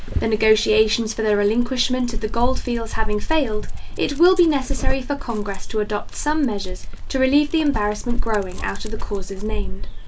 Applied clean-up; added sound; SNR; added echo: none; Dog; 0 dB; none.